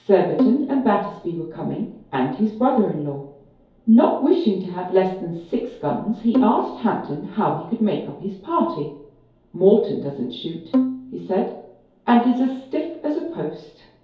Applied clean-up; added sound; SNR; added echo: none; Bowed string instrument; 5 dB; reverberation time 2.4 s.